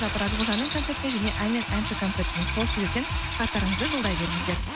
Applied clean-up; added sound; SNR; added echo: none; Drill; 4 dB; none.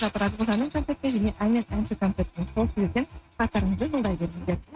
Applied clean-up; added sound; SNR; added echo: neural mask model RNNoise.